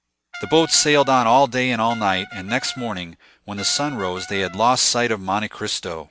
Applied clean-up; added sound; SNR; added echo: none; Brass instrument; 16 dB; none.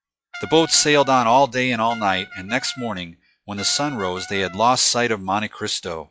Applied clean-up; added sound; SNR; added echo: classical method log-MMSE.